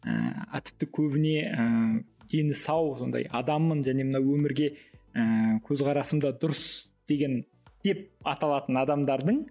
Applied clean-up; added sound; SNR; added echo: none; none; none; none.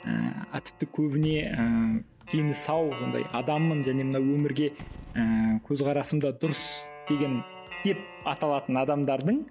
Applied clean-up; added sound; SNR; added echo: none; Guitar + Gunshot, gunfire / Boom; 16 dB; none.